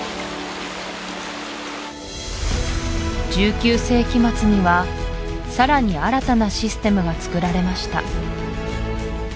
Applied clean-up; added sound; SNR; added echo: none; none; none; none.